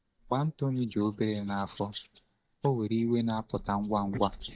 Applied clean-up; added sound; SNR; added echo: neural mask model DeepFilterNet 3.